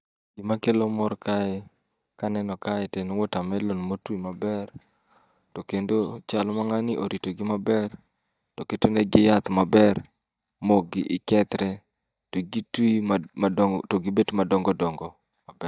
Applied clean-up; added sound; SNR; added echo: neural mask model DeepFilterNet 3.